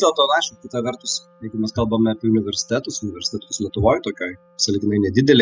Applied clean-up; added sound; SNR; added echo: classical method spectral subtraction.